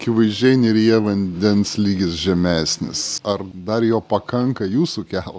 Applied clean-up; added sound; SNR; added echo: none; none; none; none.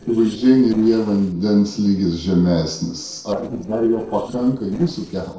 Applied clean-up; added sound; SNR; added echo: neural separator model SepFormer DNS4.